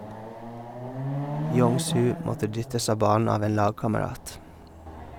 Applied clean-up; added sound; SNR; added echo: none; Chatter / Car passing by / Motorcycle / Traffic noise, roadway noise / Accelerating, revving, vroom; 7 dB; none.